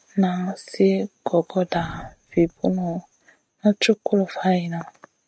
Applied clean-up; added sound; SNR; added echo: neural mask model RNNoise.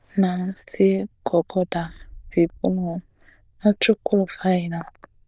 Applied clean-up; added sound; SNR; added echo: neural diffusion model UNIVERSE++.